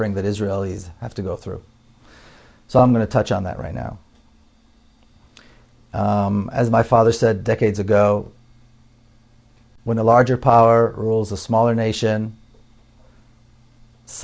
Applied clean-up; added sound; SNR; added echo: none; none; none; none.